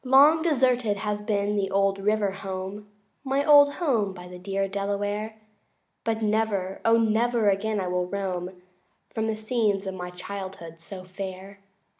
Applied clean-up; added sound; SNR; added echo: none; none; none; none.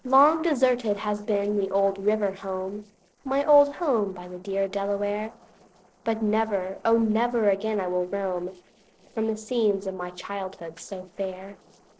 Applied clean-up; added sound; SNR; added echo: neural separator model SepFormer DNS4.